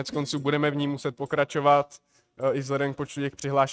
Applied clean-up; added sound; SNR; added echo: neural mask model RNNoise.